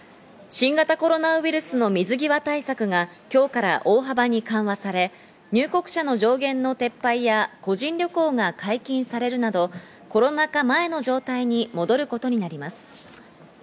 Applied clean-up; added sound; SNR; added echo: none; none; none; none.